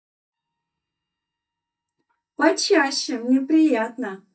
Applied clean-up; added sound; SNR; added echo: neural mask model DeepFilterNet 3.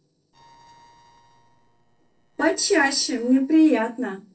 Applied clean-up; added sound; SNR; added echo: neural separator model SepFormer DNS4.